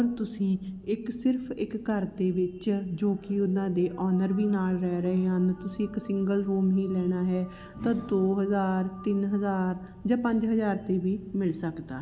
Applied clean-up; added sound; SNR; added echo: none; none; none; none.